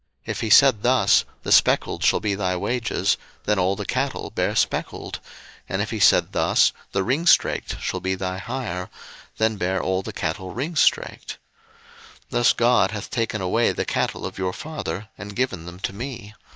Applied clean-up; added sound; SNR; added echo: neural mask model DeepFilterNet 3.